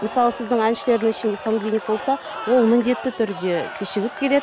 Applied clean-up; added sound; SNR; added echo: none; Crowd / Cheering; 13 dB; none.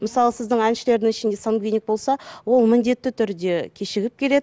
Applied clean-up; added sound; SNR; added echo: none; none; none; none.